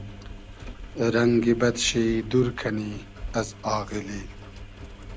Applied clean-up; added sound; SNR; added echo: none; Engine; 13 dB; none.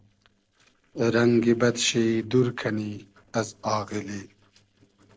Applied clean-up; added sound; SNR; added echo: neural separator model SepFormer DNS4.